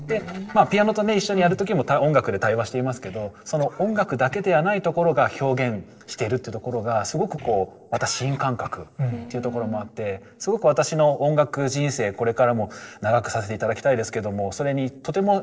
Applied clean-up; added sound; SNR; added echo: neural separator model SepFormer DNS4.